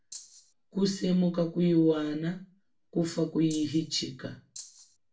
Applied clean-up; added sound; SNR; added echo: none; Rattle (instrument); 17 dB; reverberation time 0.3 s.